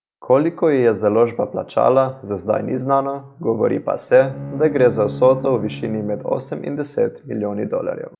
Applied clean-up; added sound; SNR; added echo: none; Bowed string instrument; 13 dB; none.